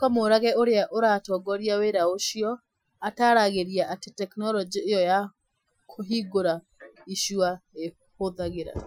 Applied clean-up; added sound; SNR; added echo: classical method Wiener filter.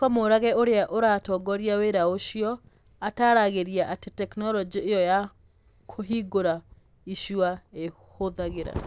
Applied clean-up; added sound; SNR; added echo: none; none; none; none.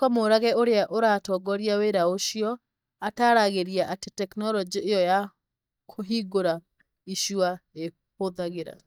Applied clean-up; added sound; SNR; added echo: neural mask model DeepFilterNet 3.